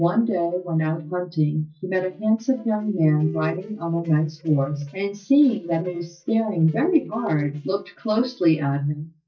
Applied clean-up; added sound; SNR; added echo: neural mask model DeepFilterNet 3.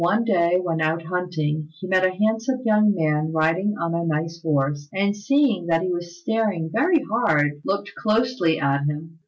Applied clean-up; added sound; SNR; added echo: none; none; none; none.